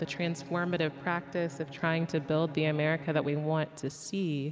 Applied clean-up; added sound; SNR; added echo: none; Bowed string instrument; 16 dB; none.